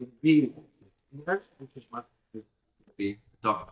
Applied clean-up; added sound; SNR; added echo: neural mask model DeepFilterNet 3.